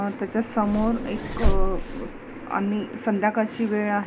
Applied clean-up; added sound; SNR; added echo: none; Vehicle; 1 dB; none.